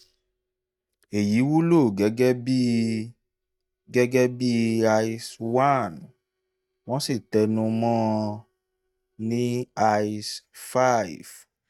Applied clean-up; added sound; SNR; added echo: neural mask model DeepFilterNet 3.